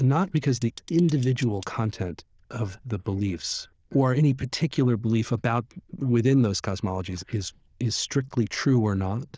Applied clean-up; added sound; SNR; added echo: neural diffusion model UNIVERSE++.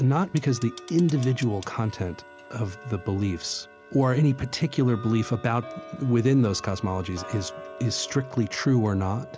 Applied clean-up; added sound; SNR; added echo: none; Tick-tock; 18 dB; none.